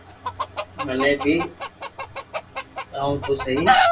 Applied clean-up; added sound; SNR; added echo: none; Chicken, rooster; -1 dB; reverberation time 0.2 s.